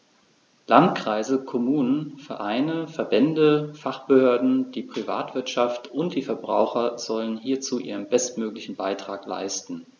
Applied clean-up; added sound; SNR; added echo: none; none; none; none.